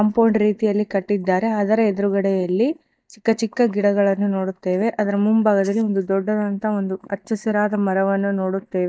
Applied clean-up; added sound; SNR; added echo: neural mask model DeepFilterNet 3.